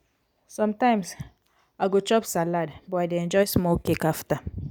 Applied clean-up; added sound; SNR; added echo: none; none; none; none.